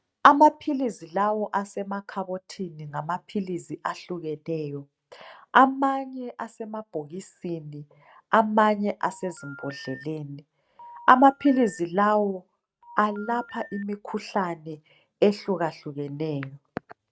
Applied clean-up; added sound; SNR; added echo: neural mask model RNNoise.